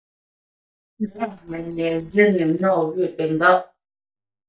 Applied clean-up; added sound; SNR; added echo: neural mask model DeepFilterNet 3.